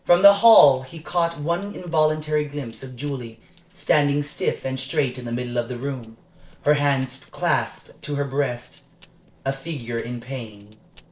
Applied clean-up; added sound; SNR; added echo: neural separator model SepFormer DNS4.